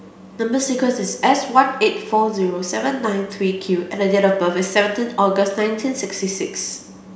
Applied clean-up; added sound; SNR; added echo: none; none; none; none.